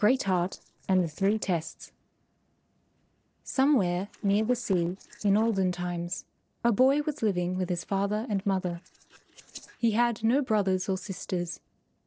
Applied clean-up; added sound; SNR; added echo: neural separator model SepFormer DNS4.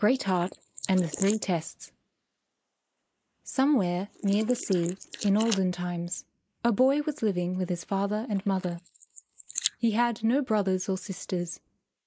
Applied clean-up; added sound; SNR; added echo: neural mask model Resemble Enhance denoiser.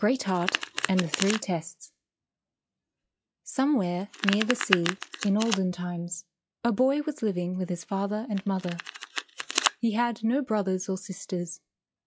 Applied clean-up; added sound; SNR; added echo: classical method log-MMSE.